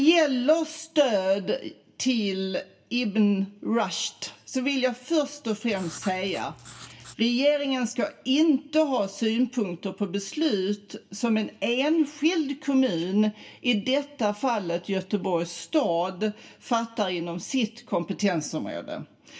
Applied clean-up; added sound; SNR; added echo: none; Writing; 19 dB; reverberation time 0.2 s.